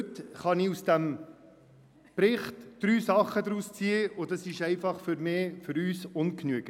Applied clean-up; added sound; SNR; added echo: none; none; none; none.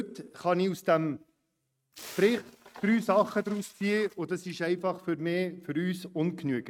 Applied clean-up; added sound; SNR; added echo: neural mask model RNNoise.